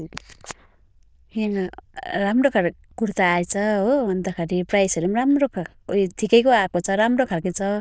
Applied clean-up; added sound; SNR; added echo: neural diffusion model UNIVERSE++.